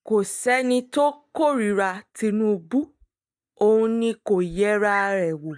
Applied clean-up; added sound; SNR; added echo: neural mask model DeepFilterNet 3.